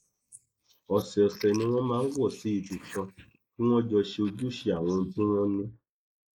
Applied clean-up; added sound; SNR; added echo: neural mask model Resemble Enhance denoiser.